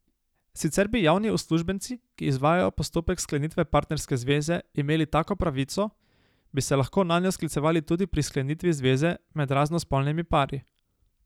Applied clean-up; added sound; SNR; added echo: none; none; none; none.